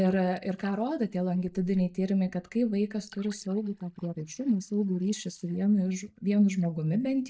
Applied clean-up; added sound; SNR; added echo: neural mask model DeepFilterNet 3.